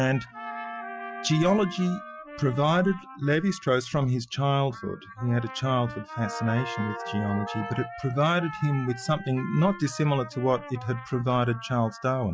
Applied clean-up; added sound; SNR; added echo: classical method Wiener filter.